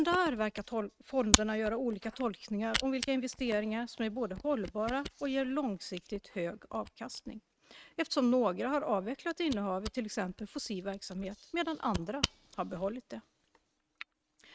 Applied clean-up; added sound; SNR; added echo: neural mask model RNNoise.